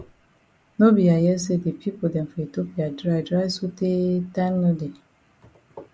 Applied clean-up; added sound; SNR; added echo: none; none; none; none.